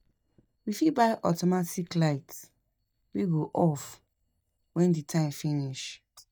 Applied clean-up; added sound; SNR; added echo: neural mask model DeepFilterNet 3.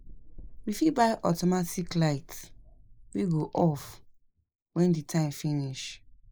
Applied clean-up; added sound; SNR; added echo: neural mask model Resemble Enhance denoiser.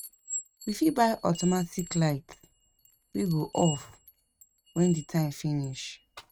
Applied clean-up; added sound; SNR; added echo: neural mask model RNNoise.